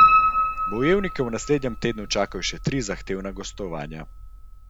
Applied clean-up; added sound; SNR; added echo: none; Piano; -2 dB; none.